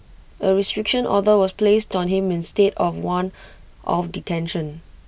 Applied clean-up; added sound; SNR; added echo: none; none; none; none.